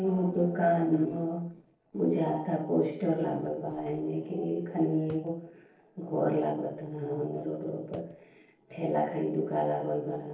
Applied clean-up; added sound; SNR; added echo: neural separator model SepFormer DNS4.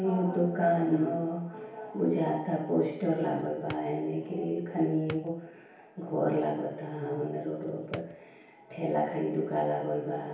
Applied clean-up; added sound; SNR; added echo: none; Drawer open or close; 18 dB; reverberation time 2.2 s.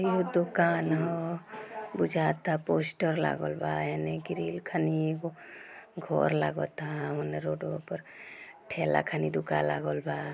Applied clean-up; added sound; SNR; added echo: none; none; none; none.